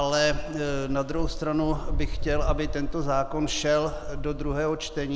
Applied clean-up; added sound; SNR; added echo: none; Wind; 2 dB; none.